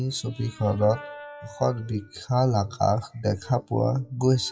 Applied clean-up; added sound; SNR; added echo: classical method WPE with log-MMSE.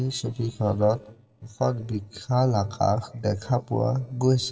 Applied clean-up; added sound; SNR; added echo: neural separator model SepFormer DNS4.